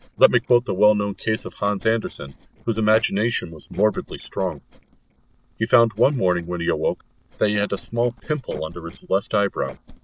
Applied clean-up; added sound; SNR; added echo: neural separator model SepFormer DNS4.